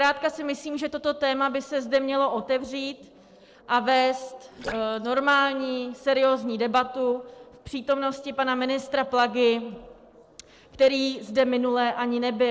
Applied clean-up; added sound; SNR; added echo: neural separator model SepFormer DNS4.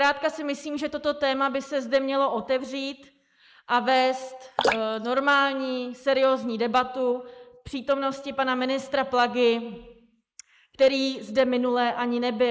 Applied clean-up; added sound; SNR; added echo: neural mask model Resemble Enhance denoiser.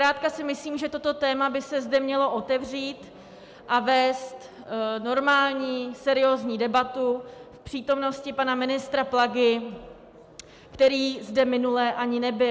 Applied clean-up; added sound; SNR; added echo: none; none; none; none.